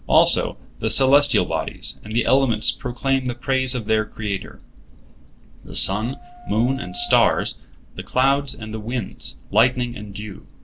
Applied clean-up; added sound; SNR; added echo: none; Wind instrument, woodwind instrument; 19 dB; none.